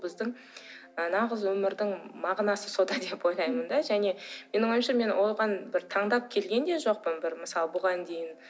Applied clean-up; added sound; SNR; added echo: none; none; none; none.